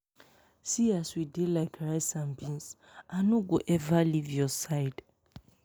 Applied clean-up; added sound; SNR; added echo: none; none; none; none.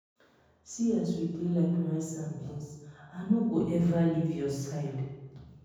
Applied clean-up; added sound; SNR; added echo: none; none; none; reverberation time 1.1 s.